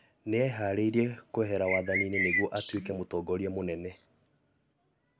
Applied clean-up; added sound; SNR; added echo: none; Bird; 3 dB; none.